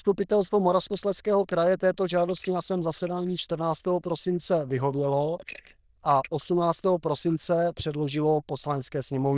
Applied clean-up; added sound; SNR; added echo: neural diffusion model UNIVERSE++.